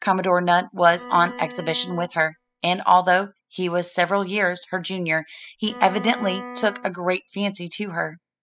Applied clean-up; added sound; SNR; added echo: classical method spectral subtraction.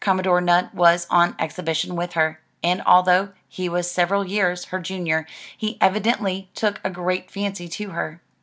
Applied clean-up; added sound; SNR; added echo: none; none; none; none.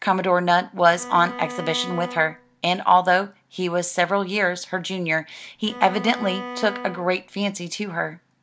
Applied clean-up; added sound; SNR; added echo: none; Bowed string instrument; 12 dB; none.